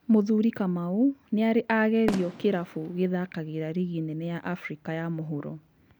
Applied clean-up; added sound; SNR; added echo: none; Fireworks; 17 dB; none.